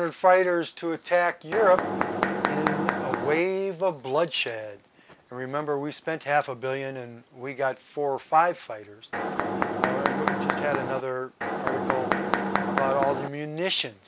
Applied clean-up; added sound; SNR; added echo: none; Mechanisms; 0 dB; none.